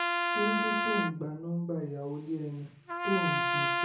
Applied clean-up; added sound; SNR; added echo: none; Trumpet; -2 dB; reverberation time 0.6 s.